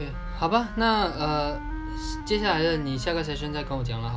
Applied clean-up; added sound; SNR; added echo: none; Wind instrument, woodwind instrument; 14 dB; none.